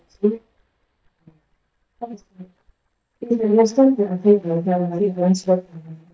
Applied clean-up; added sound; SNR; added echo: neural mask model DeepFilterNet 3.